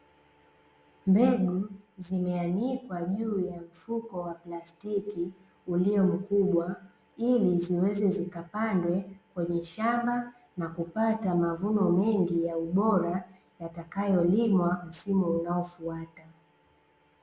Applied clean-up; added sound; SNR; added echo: none; none; none; none.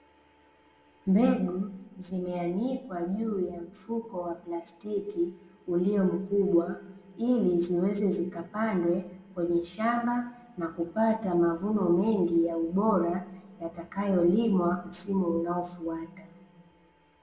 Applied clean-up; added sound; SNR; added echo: none; none; none; reverberation time 1.8 s.